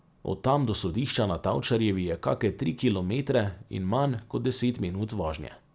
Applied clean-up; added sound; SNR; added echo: none; none; none; none.